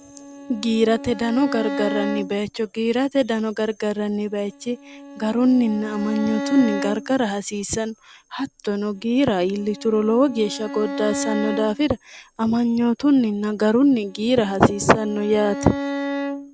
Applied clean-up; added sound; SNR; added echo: none; Bowed string instrument; 10 dB; none.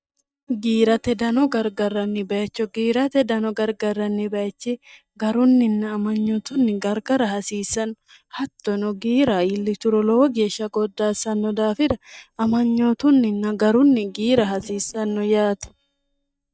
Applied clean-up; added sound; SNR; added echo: neural mask model DeepFilterNet 3.